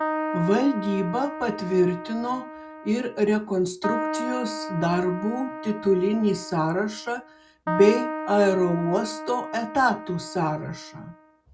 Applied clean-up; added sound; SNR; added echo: none; Keyboard (musical); 8 dB; none.